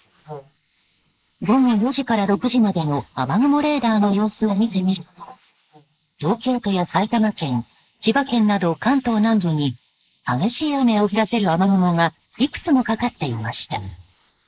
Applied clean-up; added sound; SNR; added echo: neural mask model Resemble Enhance denoiser.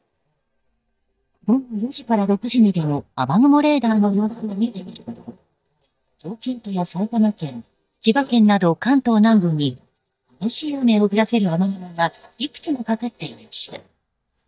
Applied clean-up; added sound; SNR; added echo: neural mask model DeepFilterNet 3.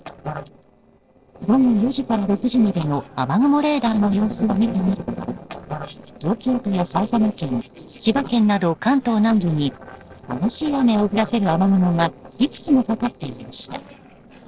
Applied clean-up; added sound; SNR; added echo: neural separator model SepFormer DNS4.